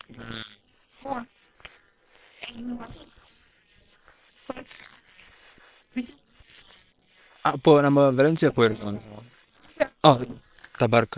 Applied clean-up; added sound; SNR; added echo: neural separator model SepFormer WHAM!.